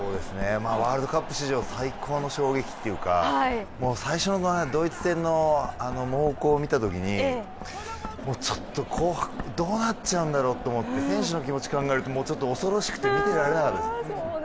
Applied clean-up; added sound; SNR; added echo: none; Writing; 14 dB; none.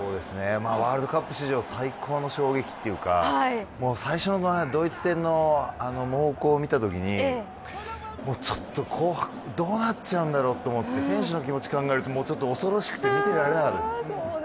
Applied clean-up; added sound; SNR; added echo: none; none; none; none.